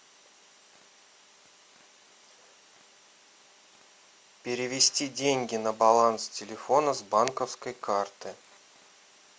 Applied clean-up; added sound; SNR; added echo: none; none; none; none.